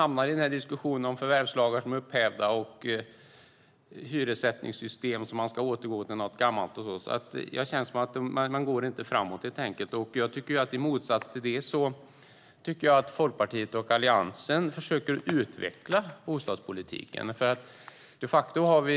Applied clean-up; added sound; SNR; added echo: none; none; none; none.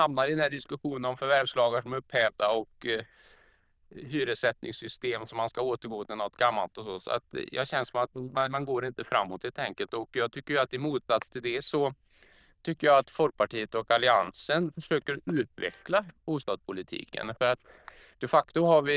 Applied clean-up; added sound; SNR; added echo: neural diffusion model UNIVERSE++.